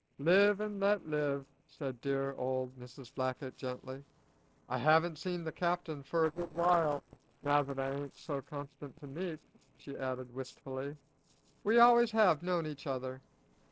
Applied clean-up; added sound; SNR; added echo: neural separator model SepFormer DNS4.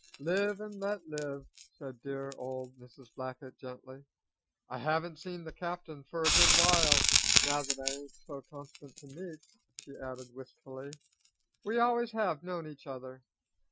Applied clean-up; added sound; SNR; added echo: classical method Wiener filter.